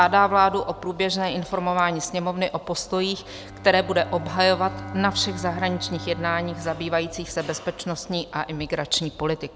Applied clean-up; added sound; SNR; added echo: none; Bowed string instrument; 16 dB; none.